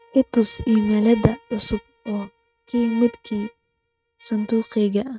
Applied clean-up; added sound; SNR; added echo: neural mask model RNNoise.